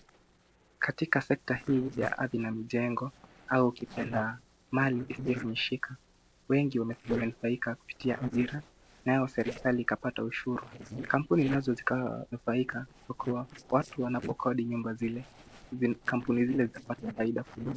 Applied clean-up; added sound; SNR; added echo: neural separator model SepFormer DNS4.